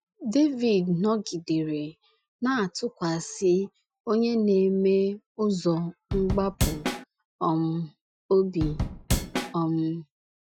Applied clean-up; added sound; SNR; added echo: classical method Wiener filter.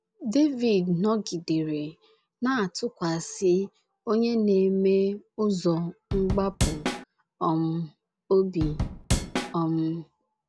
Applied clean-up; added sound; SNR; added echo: none; Drum / Drum kit; 2 dB; none.